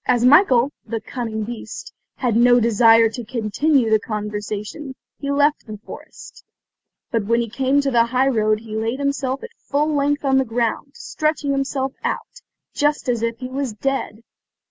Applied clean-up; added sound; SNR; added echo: none; none; none; none.